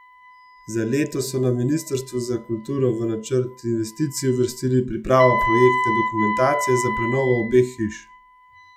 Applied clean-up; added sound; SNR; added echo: classical method log-MMSE.